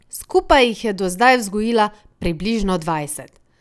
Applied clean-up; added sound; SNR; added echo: none; none; none; none.